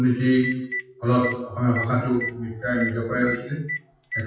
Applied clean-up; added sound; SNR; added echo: classical method WPE with log-MMSE.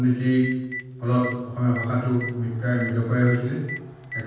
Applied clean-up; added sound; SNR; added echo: none; Telephone; 14 dB; reverberation time 1.2 s.